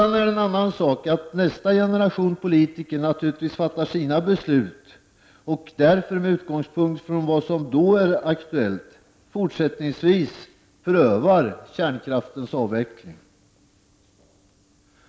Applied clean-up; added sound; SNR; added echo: none; none; none; none.